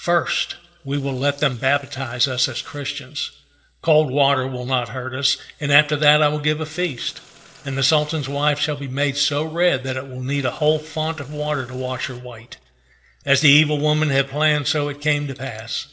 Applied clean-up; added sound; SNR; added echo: neural separator model SepFormer DNS4.